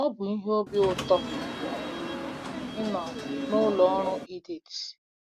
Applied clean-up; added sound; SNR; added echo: none; Subway, metro, underground / Sliding door; 5 dB; none.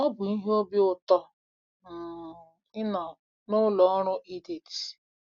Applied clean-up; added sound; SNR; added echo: none; none; none; none.